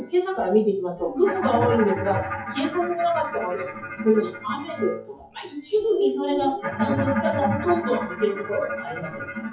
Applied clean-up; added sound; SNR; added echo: classical method WPE with log-MMSE.